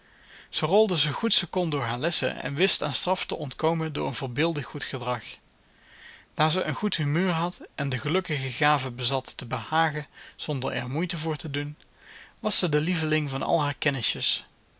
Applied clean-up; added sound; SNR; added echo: none; none; none; none.